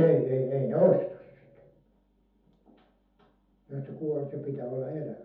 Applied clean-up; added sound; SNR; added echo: none; none; none; reverberation time 0.6 s.